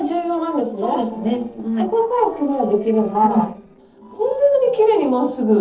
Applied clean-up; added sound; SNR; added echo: neural separator model SepFormer DNS4.